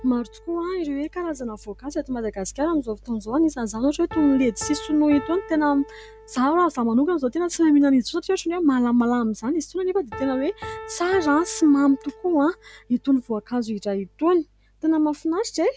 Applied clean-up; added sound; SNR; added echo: none; Piano; 20 dB; none.